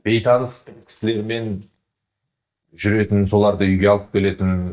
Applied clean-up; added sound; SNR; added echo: neural mask model DeepFilterNet 3.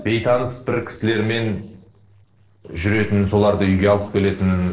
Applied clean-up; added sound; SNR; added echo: neural separator model SepFormer DNS4.